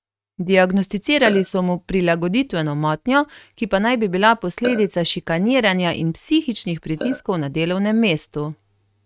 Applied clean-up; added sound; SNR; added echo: neural mask model RNNoise.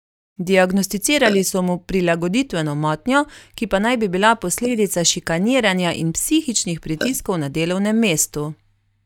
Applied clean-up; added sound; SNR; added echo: neural mask model DeepFilterNet 3.